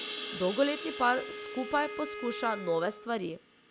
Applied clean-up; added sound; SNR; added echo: none; Wind instrument, woodwind instrument + Crash cymbal; 8 dB; none.